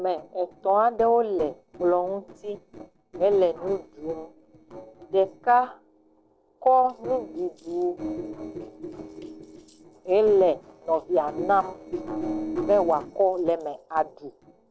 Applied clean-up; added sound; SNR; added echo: neural separator model SepFormer DNS4.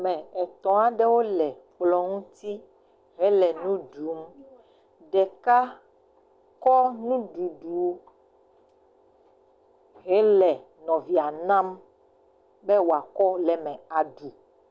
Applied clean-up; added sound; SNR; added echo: none; none; none; none.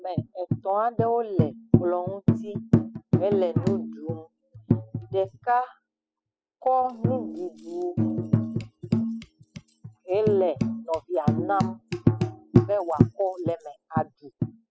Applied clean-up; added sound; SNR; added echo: classical method spectral subtraction.